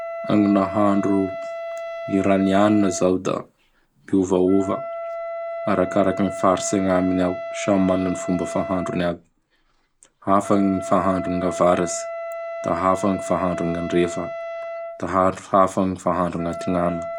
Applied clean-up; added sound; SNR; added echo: none; Wind instrument, woodwind instrument; 9 dB; none.